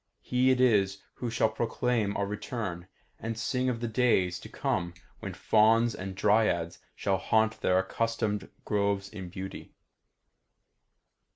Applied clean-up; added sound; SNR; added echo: none; none; none; none.